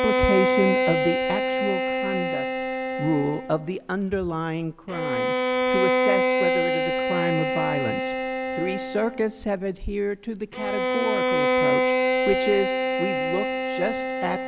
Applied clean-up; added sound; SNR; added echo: none; Bowed string instrument; -3 dB; none.